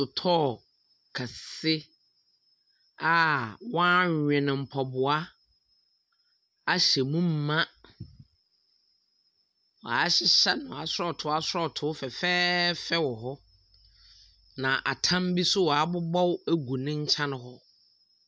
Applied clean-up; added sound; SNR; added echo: none; none; none; none.